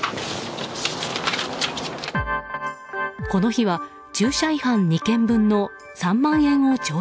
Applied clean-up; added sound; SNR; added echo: none; none; none; none.